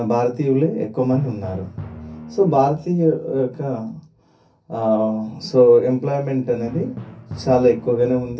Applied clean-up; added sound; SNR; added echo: none; Drum; 18 dB; reverberation time 0.3 s.